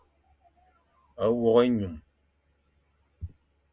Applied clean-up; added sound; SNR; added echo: none; none; none; none.